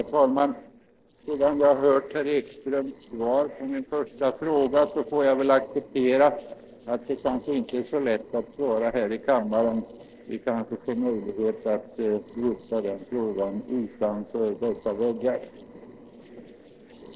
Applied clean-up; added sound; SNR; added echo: neural separator model SepFormer DNS4.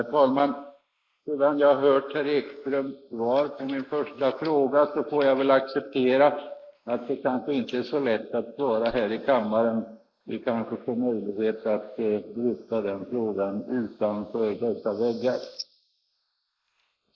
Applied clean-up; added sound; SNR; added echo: neural mask model Resemble Enhance denoiser.